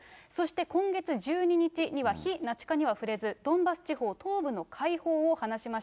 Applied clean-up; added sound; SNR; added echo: none; none; none; none.